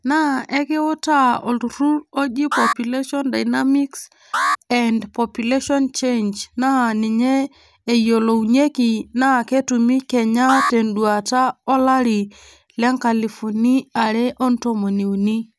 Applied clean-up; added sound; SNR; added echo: none; Alarm; 8 dB; none.